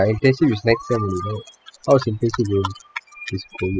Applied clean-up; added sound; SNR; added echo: classical method spectral subtraction.